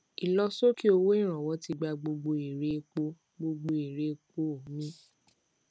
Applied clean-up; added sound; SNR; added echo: none; none; none; none.